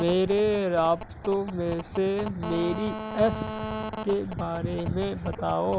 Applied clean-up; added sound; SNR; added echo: none; Telephone; 10 dB; none.